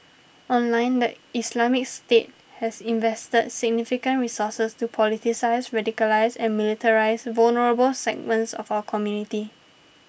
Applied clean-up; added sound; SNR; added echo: none; none; none; none.